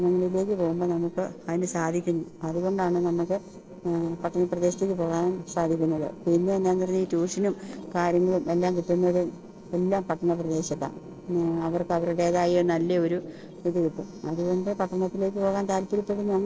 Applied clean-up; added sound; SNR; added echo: neural separator model SepFormer DNS4.